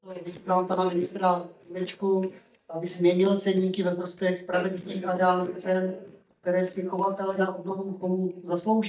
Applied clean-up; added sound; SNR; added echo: neural mask model DeepFilterNet 3.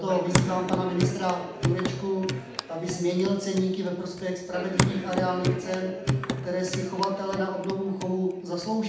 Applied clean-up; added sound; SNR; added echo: none; Hands / Wood; 3 dB; reverberation time 0.8 s.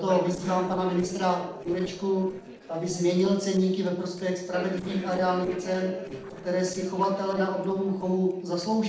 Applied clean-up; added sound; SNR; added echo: neural separator model SepFormer DNS4.